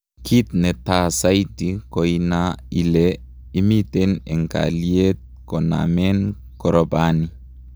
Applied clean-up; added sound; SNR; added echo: none; none; none; none.